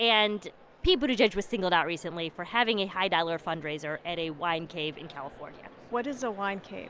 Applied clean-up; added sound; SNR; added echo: none; none; none; none.